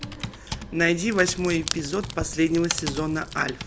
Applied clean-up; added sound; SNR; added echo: none; Crackle + Computer keyboard; 9 dB; none.